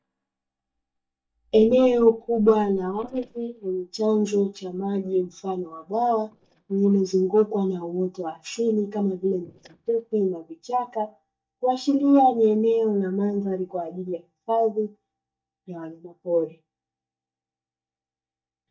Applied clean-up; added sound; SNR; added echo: neural mask model DeepFilterNet 3.